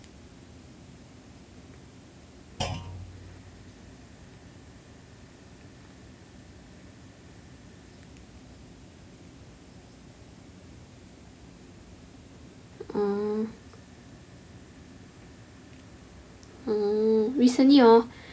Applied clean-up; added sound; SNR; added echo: none; Thump, thud; 13 dB; none.